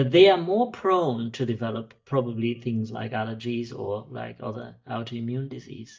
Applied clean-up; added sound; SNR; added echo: neural mask model DeepFilterNet 3.